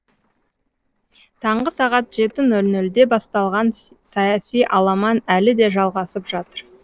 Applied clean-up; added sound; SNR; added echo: neural separator model SepFormer DNS4.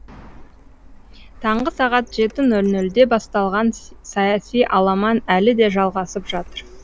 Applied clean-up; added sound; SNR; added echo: none; Printer; 20 dB; none.